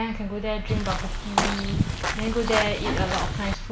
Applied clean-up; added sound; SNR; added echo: none; Walk, footsteps / Bird vocalization, bird call, bird song; 0 dB; none.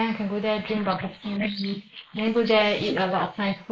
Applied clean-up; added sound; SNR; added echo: neural mask model Resemble Enhance denoiser.